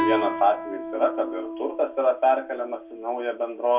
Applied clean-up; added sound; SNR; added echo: none; Guitar; 7 dB; reverberation time 0.2 s.